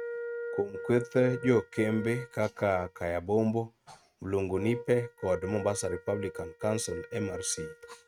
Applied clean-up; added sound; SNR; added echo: neural mask model RNNoise.